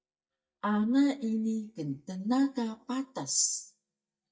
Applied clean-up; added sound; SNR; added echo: neural mask model DeepFilterNet 3.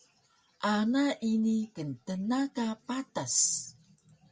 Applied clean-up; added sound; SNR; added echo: none; none; none; none.